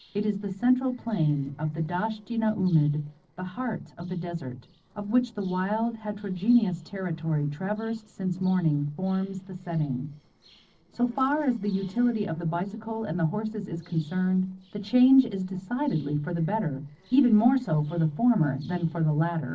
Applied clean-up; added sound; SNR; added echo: neural separator model SepFormer DNS4.